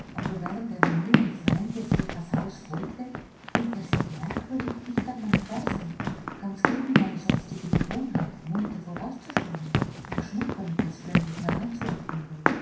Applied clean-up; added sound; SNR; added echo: none; Run; -5 dB; reverberation time 0.6 s.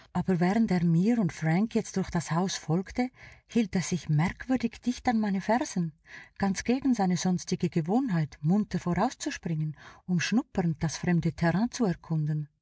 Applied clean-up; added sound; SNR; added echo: none; none; none; none.